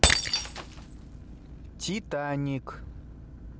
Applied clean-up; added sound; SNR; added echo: none; Shatter; -4 dB; none.